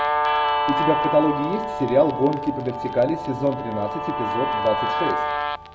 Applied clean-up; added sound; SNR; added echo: none; Guitar; 1 dB; none.